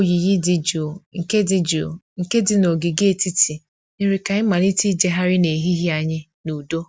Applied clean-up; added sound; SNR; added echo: none; none; none; none.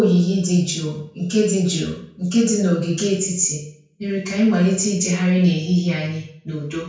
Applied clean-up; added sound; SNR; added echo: none; none; none; reverberation time 0.5 s.